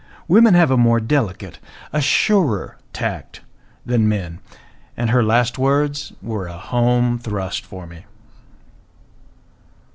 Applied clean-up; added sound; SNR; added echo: none; none; none; none.